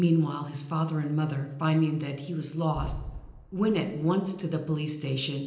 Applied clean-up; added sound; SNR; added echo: none; Boom; 13 dB; reverberation time 0.8 s.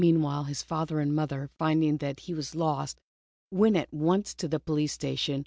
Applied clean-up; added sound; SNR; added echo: none; none; none; none.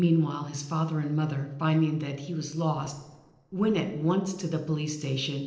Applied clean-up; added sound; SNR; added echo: neural separator model SepFormer DNS4.